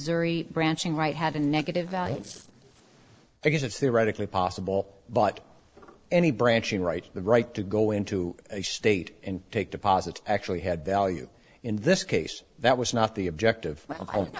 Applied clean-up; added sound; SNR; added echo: neural separator model SepFormer DNS4.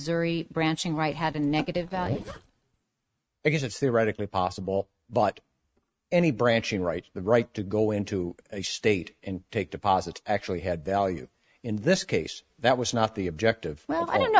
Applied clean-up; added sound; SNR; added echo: neural mask model RNNoise.